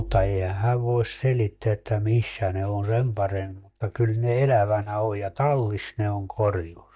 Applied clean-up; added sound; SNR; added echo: neural mask model DeepFilterNet 3.